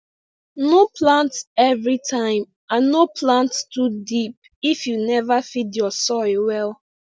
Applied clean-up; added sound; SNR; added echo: none; none; none; none.